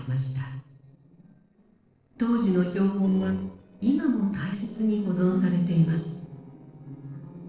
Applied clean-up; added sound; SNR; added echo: neural separator model SepFormer DNS4.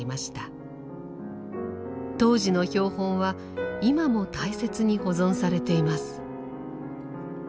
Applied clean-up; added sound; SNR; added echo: none; none; none; none.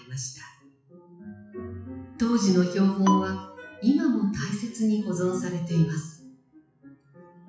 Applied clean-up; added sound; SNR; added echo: classical method WPE with log-MMSE.